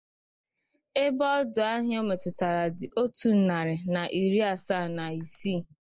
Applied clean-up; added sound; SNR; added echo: neural mask model Resemble Enhance denoiser.